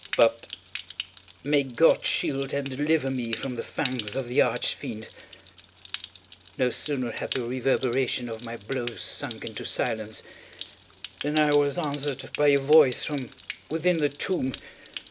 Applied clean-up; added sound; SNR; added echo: none; Stream; 14 dB; none.